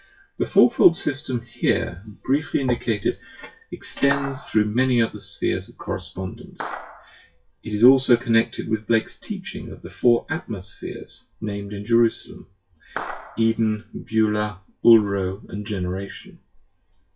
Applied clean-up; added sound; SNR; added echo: classical method WPE with log-MMSE.